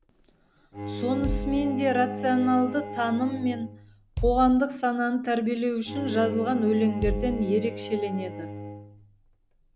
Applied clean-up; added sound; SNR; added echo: none; Bowed string instrument + Bass drum; 8 dB; none.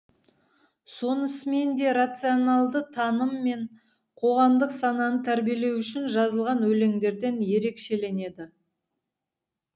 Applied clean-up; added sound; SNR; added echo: none; none; none; none.